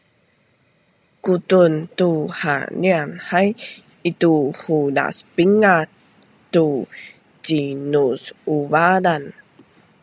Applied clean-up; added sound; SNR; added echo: none; none; none; none.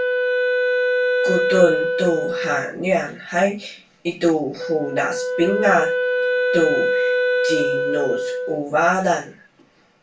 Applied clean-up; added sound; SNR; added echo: none; Wind instrument, woodwind instrument; 0 dB; reverberation time 0.3 s.